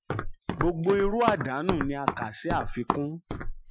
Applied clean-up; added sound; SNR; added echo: classical method Wiener filter.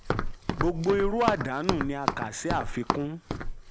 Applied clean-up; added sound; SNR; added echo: none; Run; 1 dB; none.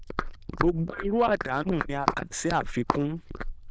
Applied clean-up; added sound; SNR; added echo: neural diffusion model UNIVERSE++.